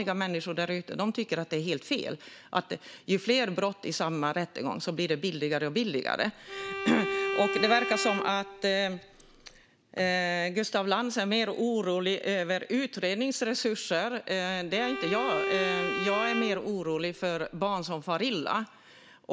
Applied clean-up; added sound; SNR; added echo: none; Bowed string instrument; 4 dB; none.